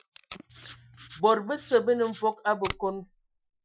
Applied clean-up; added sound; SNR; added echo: classical method Wiener filter.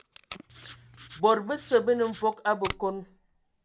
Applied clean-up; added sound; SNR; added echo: none; Writing + Packing tape, duct tape; 15 dB; none.